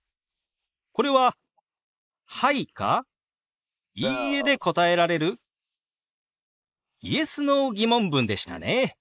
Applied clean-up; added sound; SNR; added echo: neural mask model Resemble Enhance denoiser.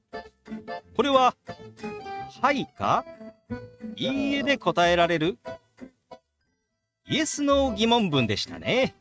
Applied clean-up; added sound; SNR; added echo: neural mask model RNNoise.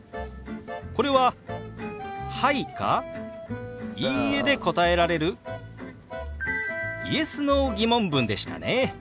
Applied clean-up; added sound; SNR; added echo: none; Burping, eructation; 5 dB; none.